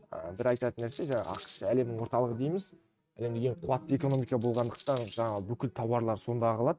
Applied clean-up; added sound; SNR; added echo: neural mask model RNNoise.